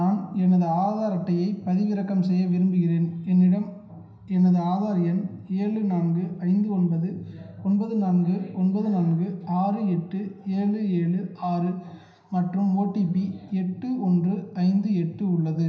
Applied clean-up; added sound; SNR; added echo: none; none; none; reverberation time 0.9 s.